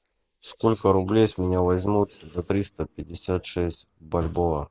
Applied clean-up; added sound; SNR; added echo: neural mask model Resemble Enhance denoiser.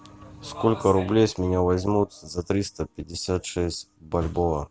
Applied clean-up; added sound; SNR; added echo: none; none; none; none.